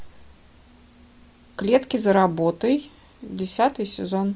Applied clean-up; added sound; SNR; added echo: none; none; none; none.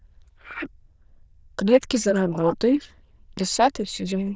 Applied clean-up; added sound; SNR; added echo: neural diffusion model UNIVERSE++.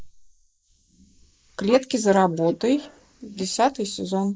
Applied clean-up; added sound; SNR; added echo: neural mask model Resemble Enhance denoiser.